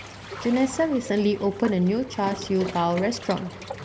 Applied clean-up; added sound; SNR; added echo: none; Waves, surf; 13 dB; none.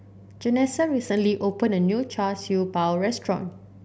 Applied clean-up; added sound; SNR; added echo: none; none; none; none.